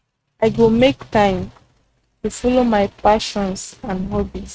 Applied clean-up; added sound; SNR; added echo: neural mask model RNNoise.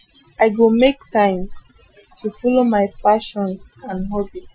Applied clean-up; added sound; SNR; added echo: classical method Wiener filter.